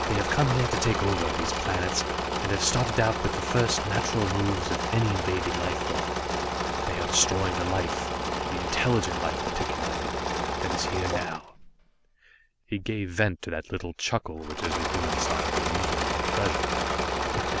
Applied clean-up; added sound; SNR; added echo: none; Engine / Mechanisms; -1 dB; none.